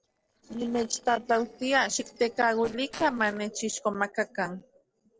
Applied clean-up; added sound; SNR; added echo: neural separator model SepFormer DNS4.